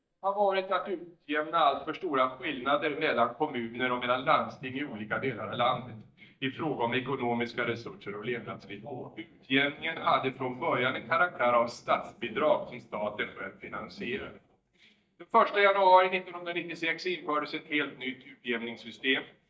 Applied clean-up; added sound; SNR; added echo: neural mask model DeepFilterNet 3.